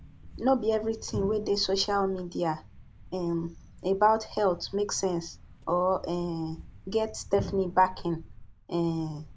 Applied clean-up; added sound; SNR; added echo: none; Thump, thud; 15 dB; none.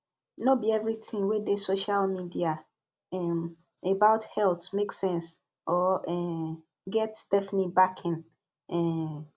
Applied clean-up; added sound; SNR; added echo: none; none; none; none.